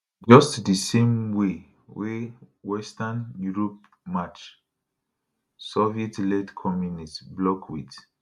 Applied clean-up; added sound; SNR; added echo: none; none; none; none.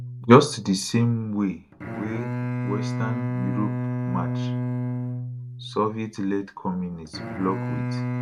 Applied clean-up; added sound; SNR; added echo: none; Bowed string instrument; 4 dB; none.